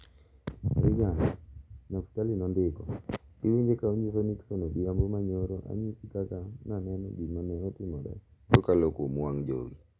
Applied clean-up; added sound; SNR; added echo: none; none; none; none.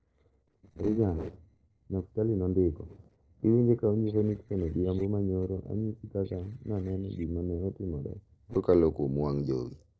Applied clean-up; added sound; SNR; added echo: neural separator model SepFormer DNS4.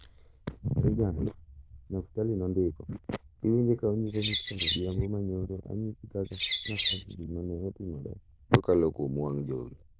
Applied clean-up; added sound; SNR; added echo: neural diffusion model UNIVERSE++.